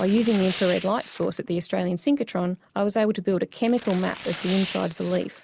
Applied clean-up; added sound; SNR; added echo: none; Tearing; 12 dB; none.